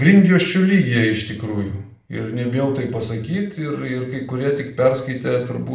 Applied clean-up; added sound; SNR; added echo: none; none; none; reverberation time 0.5 s.